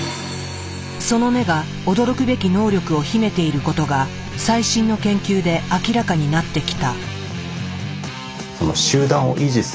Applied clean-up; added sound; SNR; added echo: none; none; none; none.